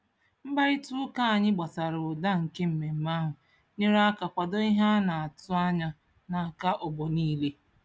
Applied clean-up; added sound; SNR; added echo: none; none; none; none.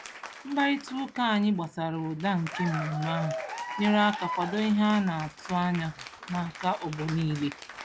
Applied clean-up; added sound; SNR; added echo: none; Applause / Cheering; 11 dB; none.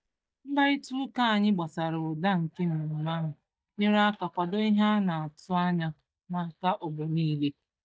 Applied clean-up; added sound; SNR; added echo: neural mask model DeepFilterNet 3.